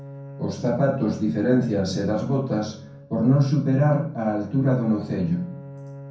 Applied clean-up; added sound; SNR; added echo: none; Bowed string instrument; 18 dB; reverberation time 0.6 s.